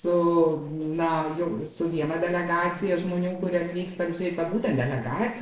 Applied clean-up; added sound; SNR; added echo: neural separator model SepFormer DNS4.